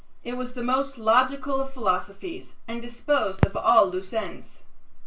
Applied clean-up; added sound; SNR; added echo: none; Crackle; 6 dB; reverberation time 0.2 s.